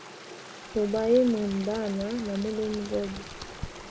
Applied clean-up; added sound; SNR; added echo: none; Stream + Computer keyboard; 13 dB; none.